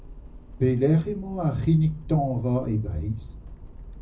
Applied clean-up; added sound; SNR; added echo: none; Accelerating, revving, vroom; 16 dB; reverberation time 0.4 s.